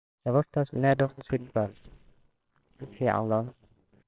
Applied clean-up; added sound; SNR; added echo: neural separator model SepFormer WHAMR!.